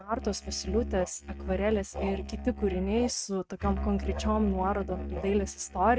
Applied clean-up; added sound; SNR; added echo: neural mask model RNNoise.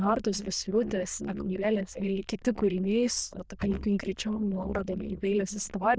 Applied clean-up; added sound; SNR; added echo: neural diffusion model UNIVERSE++.